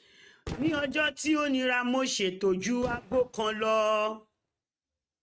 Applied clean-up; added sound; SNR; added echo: neural mask model RNNoise.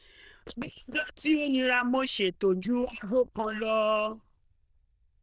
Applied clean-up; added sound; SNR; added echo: neural diffusion model UNIVERSE++.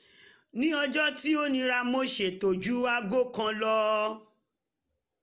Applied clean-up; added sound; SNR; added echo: none; none; none; none.